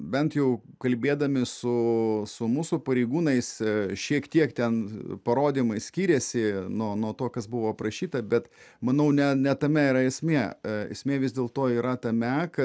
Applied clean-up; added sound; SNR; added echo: none; none; none; none.